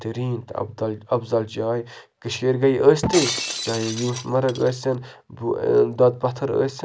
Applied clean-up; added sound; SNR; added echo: none; Shatter; 9 dB; none.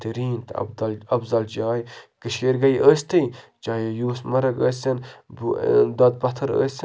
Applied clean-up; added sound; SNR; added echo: none; none; none; none.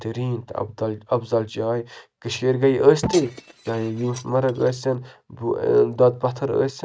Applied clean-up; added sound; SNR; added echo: neural mask model RNNoise.